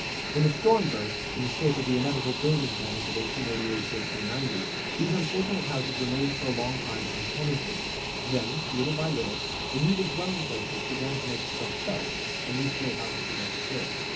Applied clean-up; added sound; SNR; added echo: none; Fixed-wing aircraft, airplane; 2 dB; reverberation time 0.3 s.